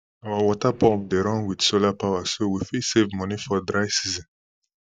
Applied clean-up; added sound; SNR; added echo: neural mask model DeepFilterNet 3.